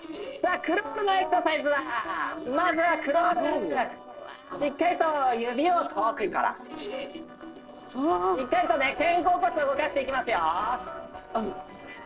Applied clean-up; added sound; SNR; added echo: neural separator model SepFormer DNS4.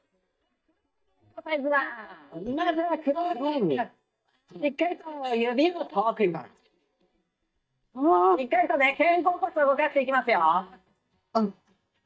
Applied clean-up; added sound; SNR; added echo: neural mask model DeepFilterNet 3.